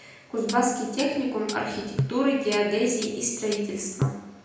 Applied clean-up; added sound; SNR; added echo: none; Hi-hat; 8 dB; reverberation time 0.9 s.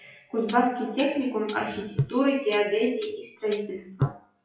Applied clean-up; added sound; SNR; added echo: classical method WPE with log-MMSE.